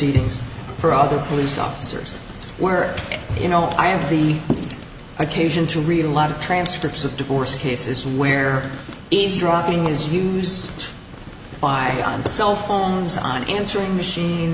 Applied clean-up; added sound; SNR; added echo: none; none; none; none.